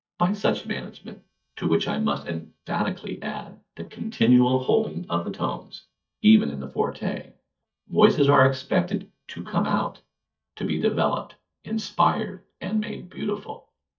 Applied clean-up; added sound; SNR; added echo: neural mask model DeepFilterNet 3.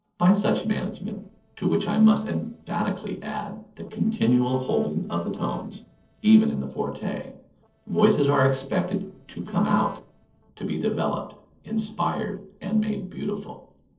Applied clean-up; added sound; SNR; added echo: neural separator model SepFormer DNS4.